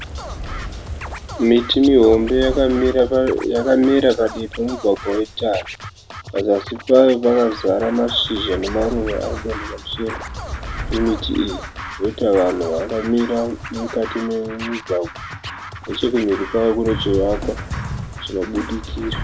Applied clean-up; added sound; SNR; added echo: none; Scratching (performance technique) + Fire; 10 dB; none.